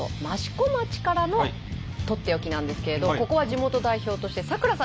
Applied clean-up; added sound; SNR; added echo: none; none; none; none.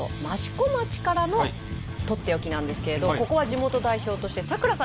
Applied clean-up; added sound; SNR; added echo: none; Scratching (performance technique); 18 dB; none.